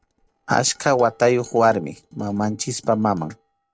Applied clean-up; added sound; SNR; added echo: neural separator model SepFormer DNS4.